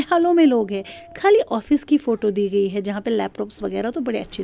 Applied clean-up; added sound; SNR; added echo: none; none; none; none.